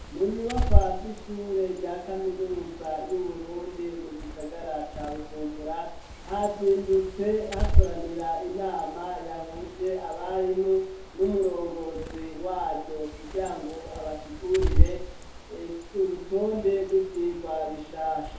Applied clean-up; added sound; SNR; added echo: none; Bird; 0 dB; reverberation time 2.3 s.